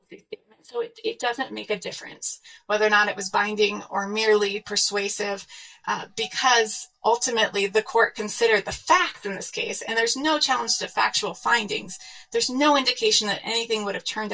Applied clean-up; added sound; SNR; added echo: neural mask model DeepFilterNet 3.